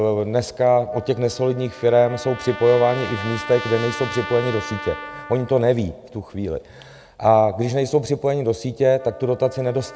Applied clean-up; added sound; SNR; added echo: none; Trumpet; 15 dB; none.